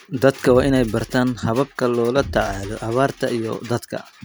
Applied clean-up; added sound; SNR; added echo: none; Bass drum; 15 dB; none.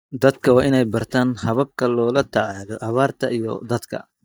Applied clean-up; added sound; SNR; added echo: neural mask model DeepFilterNet 3.